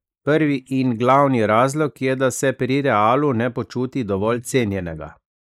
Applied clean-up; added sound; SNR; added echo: neural mask model Resemble Enhance denoiser.